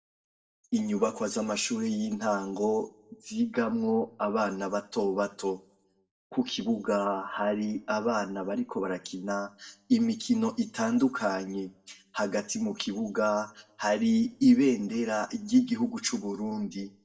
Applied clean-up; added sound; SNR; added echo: none; none; none; reverberation time 0.3 s.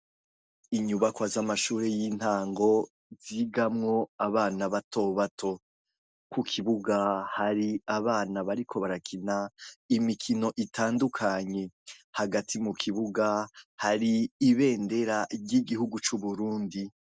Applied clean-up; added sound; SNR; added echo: none; none; none; none.